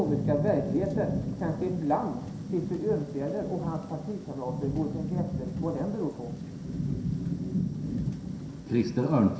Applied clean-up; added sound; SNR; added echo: none; Rain / Thunderstorm; 2 dB; reverberation time 0.7 s.